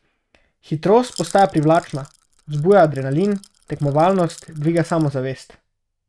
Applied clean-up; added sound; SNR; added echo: neural mask model RNNoise.